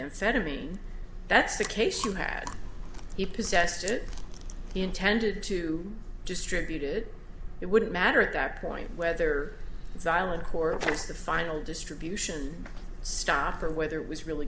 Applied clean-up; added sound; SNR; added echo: none; Chewing, mastication; 15 dB; none.